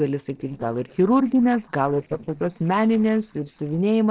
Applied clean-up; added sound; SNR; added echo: neural separator model SepFormer DNS4.